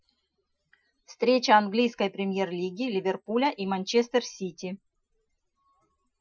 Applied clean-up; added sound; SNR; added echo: classical method Wiener filter.